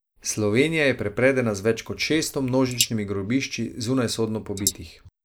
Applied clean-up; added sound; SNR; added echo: neural mask model Resemble Enhance denoiser.